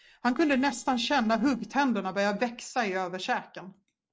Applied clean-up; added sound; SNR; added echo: neural separator model SepFormer DNS4.